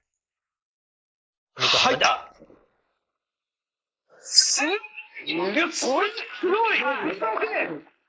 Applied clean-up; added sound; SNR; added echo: neural mask model Resemble Enhance denoiser.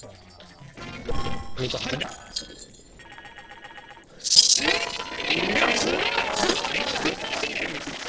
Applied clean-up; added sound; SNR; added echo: neural separator model SepFormer DNS4.